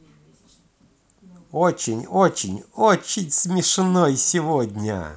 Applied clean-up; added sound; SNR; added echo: none; none; none; none.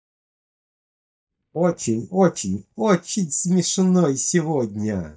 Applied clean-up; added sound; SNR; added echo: neural mask model DeepFilterNet 3.